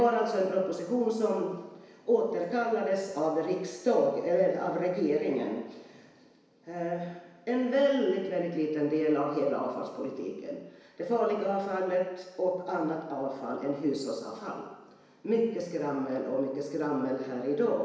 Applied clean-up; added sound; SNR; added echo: none; none; none; reverberation time 1.0 s.